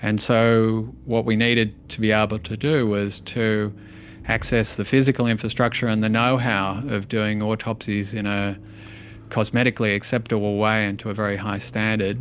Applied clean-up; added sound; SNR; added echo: none; Accelerating, revving, vroom; 19 dB; none.